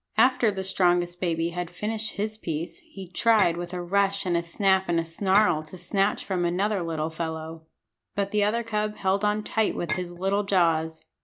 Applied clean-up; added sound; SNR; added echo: none; Chink, clink; 10 dB; none.